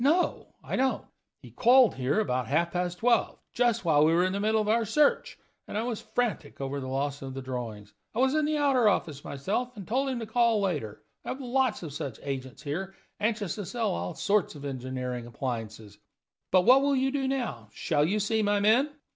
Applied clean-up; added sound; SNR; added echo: none; none; none; none.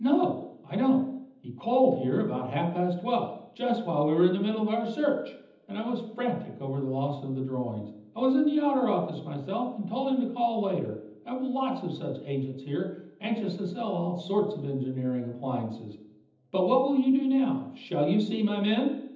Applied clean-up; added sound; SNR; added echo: none; none; none; reverberation time 0.8 s.